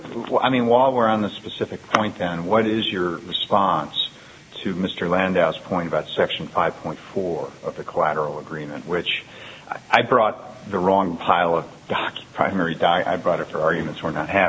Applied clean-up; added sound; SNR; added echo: none; none; none; none.